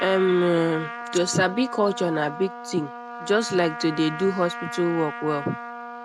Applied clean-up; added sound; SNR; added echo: none; Trumpet; 10 dB; none.